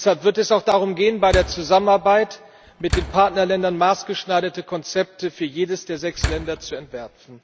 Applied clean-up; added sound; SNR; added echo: none; Slam; 9 dB; none.